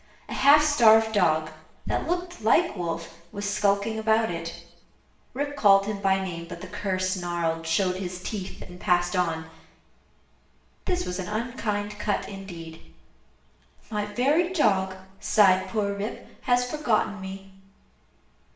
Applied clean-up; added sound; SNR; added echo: none; none; none; reverberation time 0.7 s.